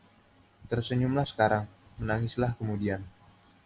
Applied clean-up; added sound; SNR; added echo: none; none; none; none.